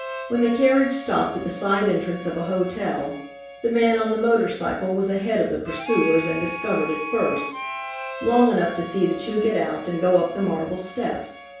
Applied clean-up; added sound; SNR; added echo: none; Harmonica; 12 dB; reverberation time 0.7 s.